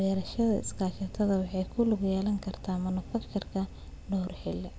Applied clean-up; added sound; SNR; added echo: none; none; none; none.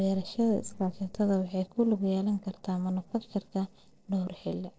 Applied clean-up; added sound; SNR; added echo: neural separator model SepFormer DNS4.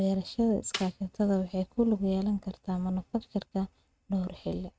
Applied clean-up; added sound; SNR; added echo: neural mask model RNNoise.